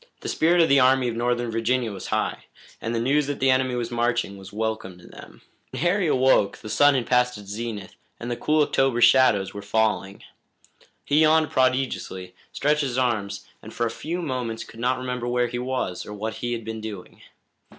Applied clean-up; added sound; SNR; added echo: none; none; none; none.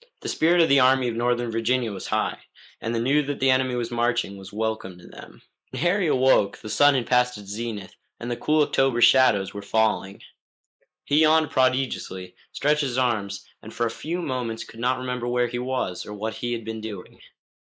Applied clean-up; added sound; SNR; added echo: neural mask model Resemble Enhance denoiser.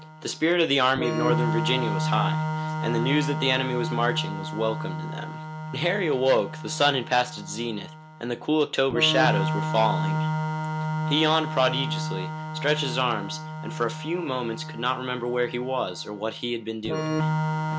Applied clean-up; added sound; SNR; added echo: none; Organ; 3 dB; none.